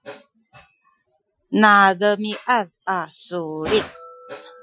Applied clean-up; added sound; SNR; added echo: classical method Wiener filter.